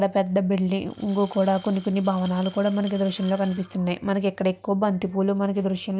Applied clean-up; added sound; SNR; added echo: none; Glass; 14 dB; none.